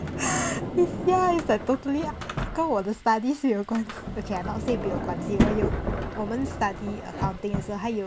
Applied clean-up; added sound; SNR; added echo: none; Sliding door; 4 dB; none.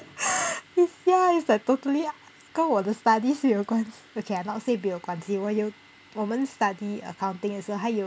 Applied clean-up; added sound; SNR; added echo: none; none; none; none.